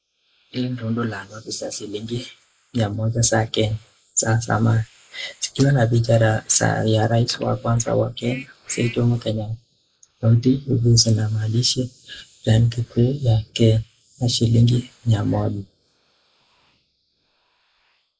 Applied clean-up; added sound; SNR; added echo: neural mask model Resemble Enhance denoiser.